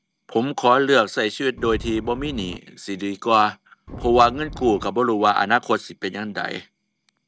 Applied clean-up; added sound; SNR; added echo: none; Wind; 12 dB; none.